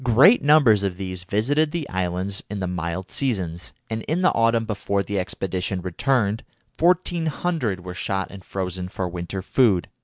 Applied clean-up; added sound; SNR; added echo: none; none; none; none.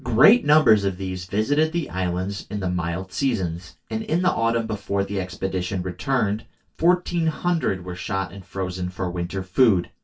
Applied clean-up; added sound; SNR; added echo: none; none; none; reverberation time 0.2 s.